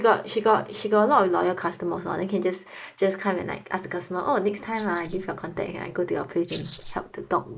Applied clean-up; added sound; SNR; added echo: neural mask model Resemble Enhance denoiser.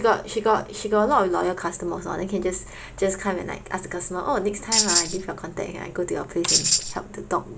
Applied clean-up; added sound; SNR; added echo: none; Tambourine; -3 dB; none.